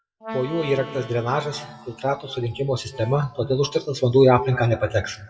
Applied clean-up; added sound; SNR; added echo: classical method WPE with log-MMSE.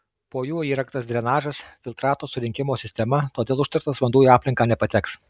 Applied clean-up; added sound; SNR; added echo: none; none; none; none.